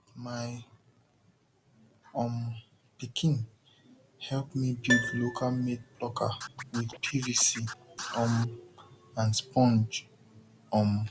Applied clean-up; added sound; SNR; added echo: none; Piano + Scratching (performance technique); 11 dB; none.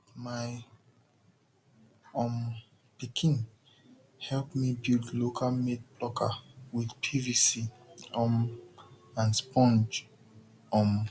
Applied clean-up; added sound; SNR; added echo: none; none; none; none.